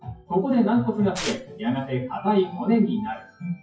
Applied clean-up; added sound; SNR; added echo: classical method WPE with log-MMSE.